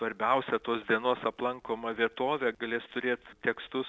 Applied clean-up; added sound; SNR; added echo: none; none; none; none.